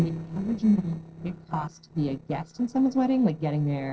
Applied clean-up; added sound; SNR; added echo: neural separator model SepFormer DNS4.